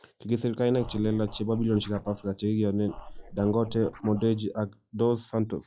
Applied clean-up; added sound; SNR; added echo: classical method log-MMSE.